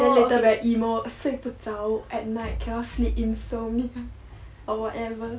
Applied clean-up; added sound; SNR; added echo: none; none; none; none.